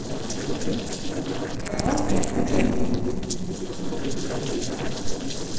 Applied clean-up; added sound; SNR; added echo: neural separator model SepFormer DNS4.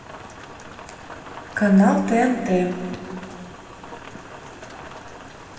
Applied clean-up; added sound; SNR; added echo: none; Rain; 16 dB; reverberation time 2.0 s.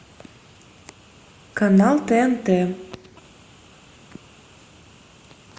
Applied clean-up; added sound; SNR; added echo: none; none; none; none.